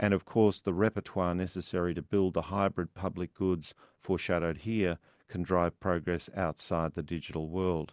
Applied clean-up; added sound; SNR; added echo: none; none; none; none.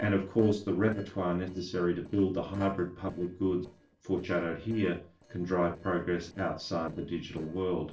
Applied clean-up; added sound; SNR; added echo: neural separator model SepFormer DNS4.